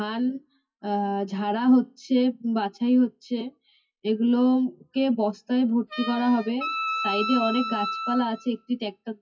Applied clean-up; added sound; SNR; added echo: classical method WPE with log-MMSE.